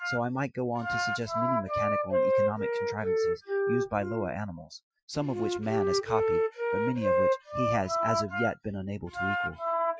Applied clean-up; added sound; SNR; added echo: classical method Wiener filter.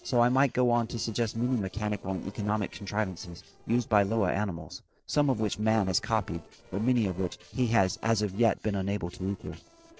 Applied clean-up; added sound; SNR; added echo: neural separator model SepFormer DNS4.